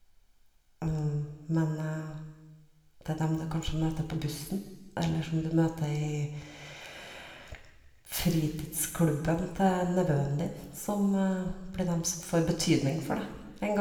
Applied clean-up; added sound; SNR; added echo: none; none; none; reverberation time 1.2 s.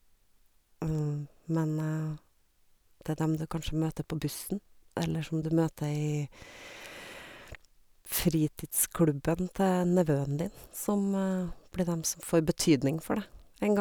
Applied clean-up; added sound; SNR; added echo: none; none; none; none.